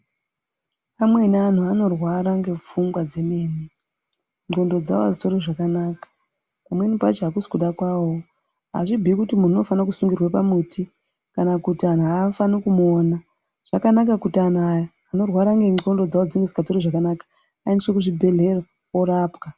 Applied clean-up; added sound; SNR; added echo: none; none; none; none.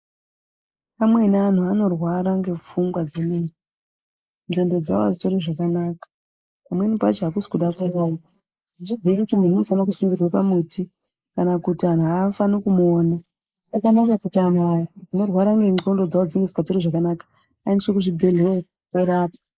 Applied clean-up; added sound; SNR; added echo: neural mask model Resemble Enhance denoiser.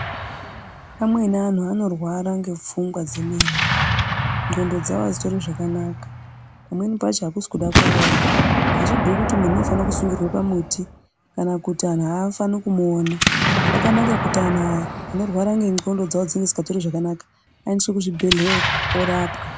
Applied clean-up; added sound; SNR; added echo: none; Explosion; 1 dB; none.